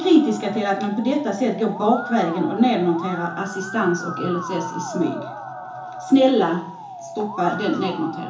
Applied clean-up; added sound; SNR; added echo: none; Musical instrument; 11 dB; reverberation time 0.7 s.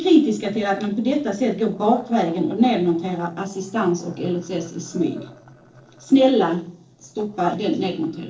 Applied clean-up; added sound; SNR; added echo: neural separator model SepFormer DNS4.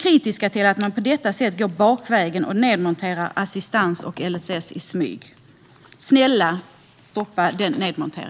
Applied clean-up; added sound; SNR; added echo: none; none; none; none.